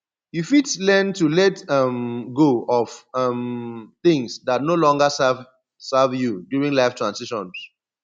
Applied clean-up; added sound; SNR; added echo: none; none; none; none.